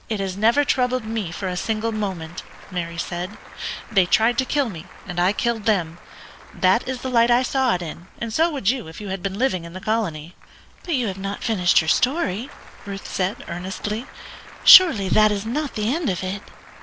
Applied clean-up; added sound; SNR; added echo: none; Applause; 20 dB; none.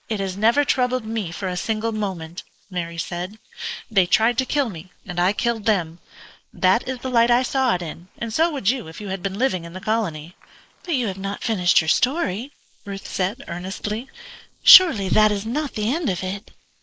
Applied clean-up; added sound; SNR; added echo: neural mask model Resemble Enhance denoiser.